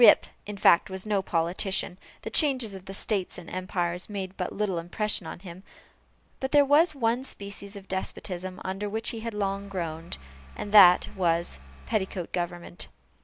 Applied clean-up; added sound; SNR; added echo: none; Engine; 18 dB; none.